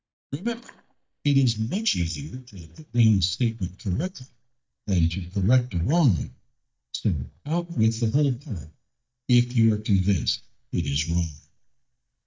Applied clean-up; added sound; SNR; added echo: neural mask model DeepFilterNet 3.